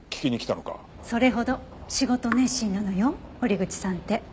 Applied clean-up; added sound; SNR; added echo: none; Raindrop / Drip; 12 dB; none.